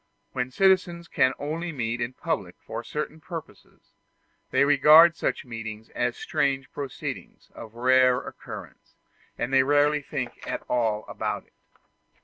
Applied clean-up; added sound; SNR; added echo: none; none; none; none.